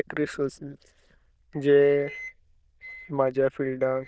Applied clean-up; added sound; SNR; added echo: neural diffusion model UNIVERSE++.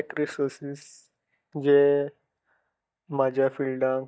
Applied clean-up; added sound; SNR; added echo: neural mask model DeepFilterNet 3.